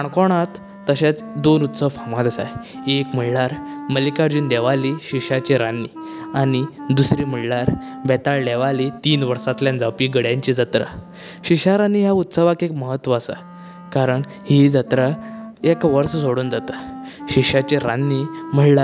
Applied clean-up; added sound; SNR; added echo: none; Wind instrument, woodwind instrument; 15 dB; none.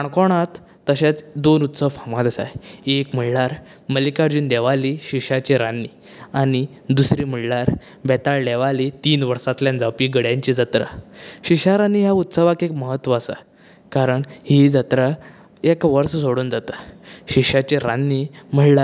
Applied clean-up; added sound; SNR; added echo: none; none; none; none.